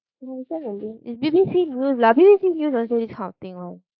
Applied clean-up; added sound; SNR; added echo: neural mask model Resemble Enhance denoiser.